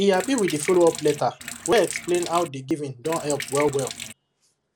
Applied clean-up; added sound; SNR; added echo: none; Sink (filling or washing); 11 dB; none.